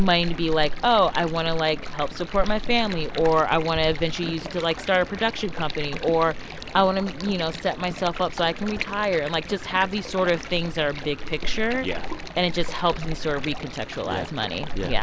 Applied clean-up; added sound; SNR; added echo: none; Stream; 4 dB; none.